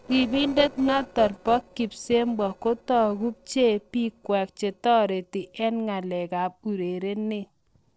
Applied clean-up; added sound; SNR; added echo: neural separator model SepFormer DNS4.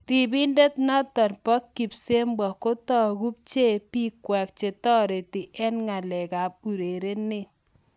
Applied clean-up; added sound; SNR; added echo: none; none; none; none.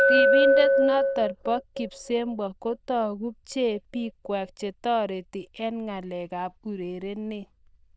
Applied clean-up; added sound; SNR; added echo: neural diffusion model UNIVERSE++.